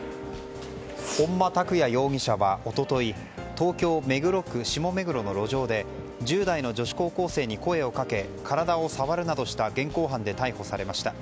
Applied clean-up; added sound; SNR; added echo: none; none; none; none.